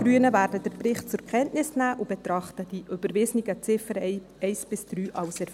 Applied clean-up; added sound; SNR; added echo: none; Drum; 19 dB; none.